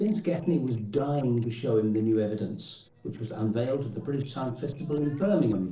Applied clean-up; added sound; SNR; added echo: neural separator model SepFormer DNS4.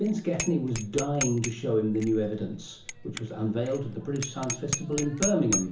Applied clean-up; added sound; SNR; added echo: none; Bicycle bell; 8 dB; reverberation time 0.7 s.